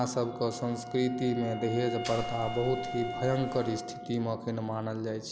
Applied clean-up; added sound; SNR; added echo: none; Wind instrument, woodwind instrument + Mechanisms; 9 dB; none.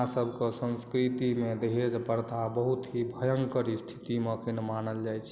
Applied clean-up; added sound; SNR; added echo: none; none; none; none.